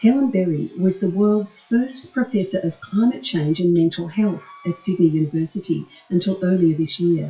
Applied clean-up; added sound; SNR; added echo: classical method WPE with log-MMSE.